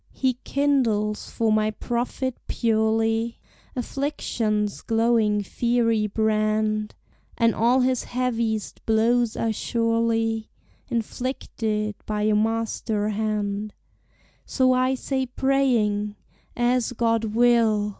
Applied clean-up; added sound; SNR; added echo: none; none; none; none.